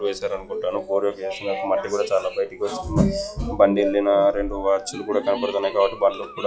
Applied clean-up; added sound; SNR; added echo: classical method log-MMSE.